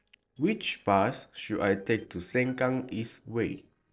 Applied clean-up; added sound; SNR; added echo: neural separator model SepFormer DNS4.